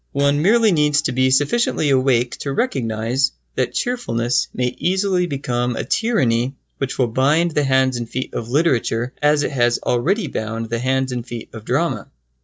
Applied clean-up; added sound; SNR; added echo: neural separator model SepFormer DNS4.